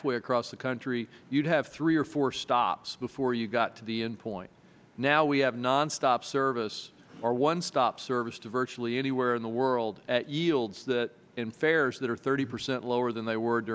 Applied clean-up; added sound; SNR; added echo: none; none; none; none.